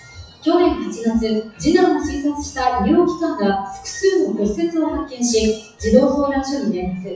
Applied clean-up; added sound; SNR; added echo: classical method WPE with log-MMSE.